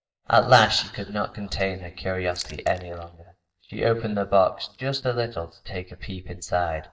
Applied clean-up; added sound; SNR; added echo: neural mask model DeepFilterNet 3.